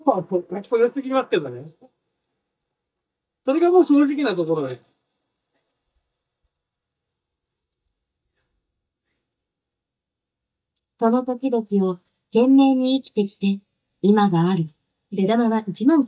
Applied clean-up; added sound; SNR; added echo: neural mask model DeepFilterNet 3.